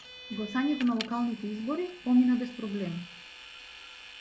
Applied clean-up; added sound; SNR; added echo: none; Vehicle; 16 dB; none.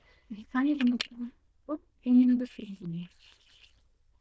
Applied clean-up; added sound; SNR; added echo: neural diffusion model UNIVERSE++.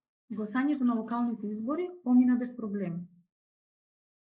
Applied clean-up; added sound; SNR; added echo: neural mask model Resemble Enhance denoiser.